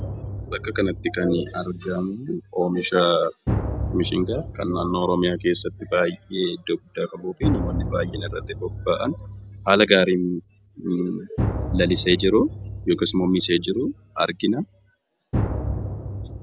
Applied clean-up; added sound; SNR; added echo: none; Drum; 7 dB; none.